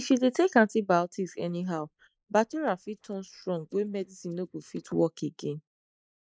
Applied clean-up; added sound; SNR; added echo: neural mask model Resemble Enhance denoiser.